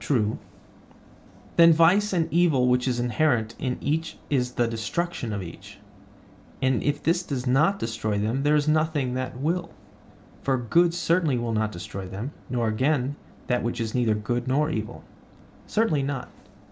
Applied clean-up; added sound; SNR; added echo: none; none; none; none.